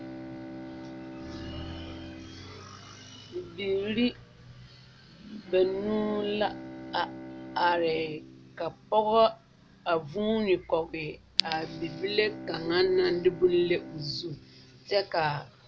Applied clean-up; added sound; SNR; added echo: none; Bowed string instrument; 14 dB; none.